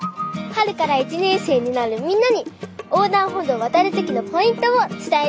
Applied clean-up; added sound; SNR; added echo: none; none; none; none.